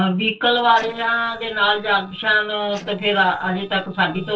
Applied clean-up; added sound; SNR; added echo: neural separator model SepFormer DNS4.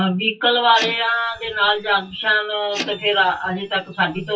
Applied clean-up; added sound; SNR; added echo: classical method WPE with log-MMSE.